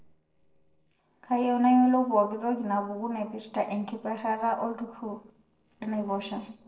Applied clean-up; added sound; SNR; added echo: neural separator model SepFormer DNS4.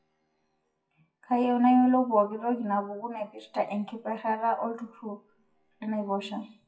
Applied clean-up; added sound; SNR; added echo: classical method WPE with log-MMSE.